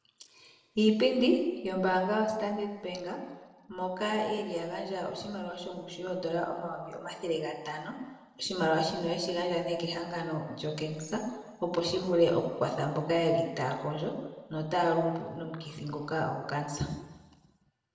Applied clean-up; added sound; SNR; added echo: none; none; none; reverberation time 1.0 s.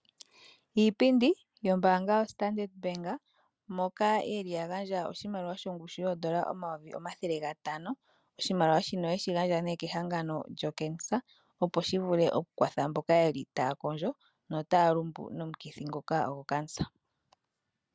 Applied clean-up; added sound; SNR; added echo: none; none; none; none.